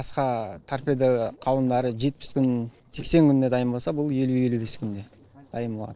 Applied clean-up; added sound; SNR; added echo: neural separator model SepFormer DNS4.